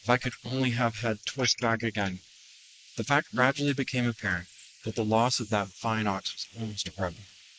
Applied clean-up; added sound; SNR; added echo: neural mask model Resemble Enhance denoiser.